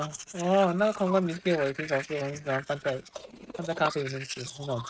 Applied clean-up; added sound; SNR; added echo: neural mask model RNNoise.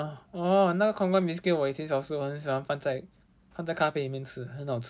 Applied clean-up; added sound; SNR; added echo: none; none; none; none.